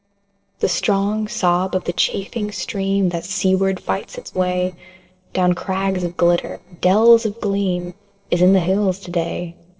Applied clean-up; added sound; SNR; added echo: neural separator model SepFormer DNS4.